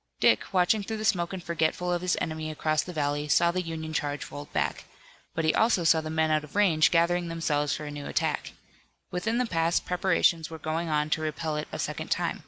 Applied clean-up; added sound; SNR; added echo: none; none; none; none.